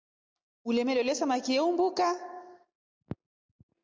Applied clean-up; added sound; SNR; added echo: none; none; none; none.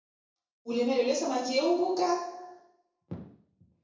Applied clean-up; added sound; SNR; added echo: none; none; none; reverberation time 0.7 s.